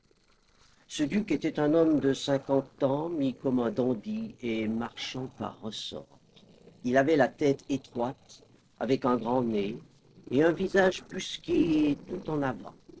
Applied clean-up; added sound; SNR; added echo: neural separator model SepFormer DNS4.